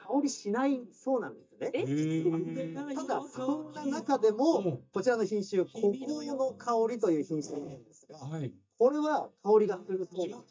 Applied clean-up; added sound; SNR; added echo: neural mask model DeepFilterNet 3.